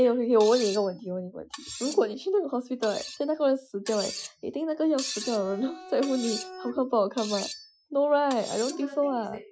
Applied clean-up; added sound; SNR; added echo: classical method Wiener filter.